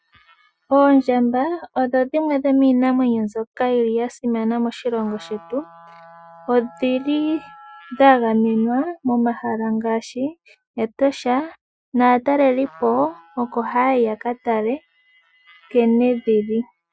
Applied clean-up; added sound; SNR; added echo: classical method Wiener filter.